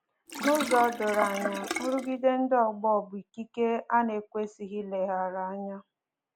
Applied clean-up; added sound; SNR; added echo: none; Sink (filling or washing); 7 dB; none.